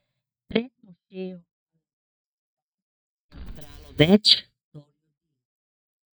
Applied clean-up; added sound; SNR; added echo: neural mask model DeepFilterNet 3.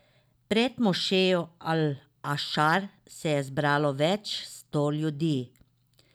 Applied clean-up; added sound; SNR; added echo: none; none; none; none.